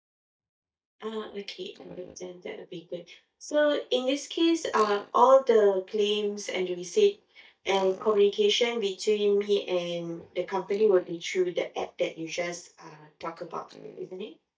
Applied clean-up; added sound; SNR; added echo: neural mask model DeepFilterNet 3.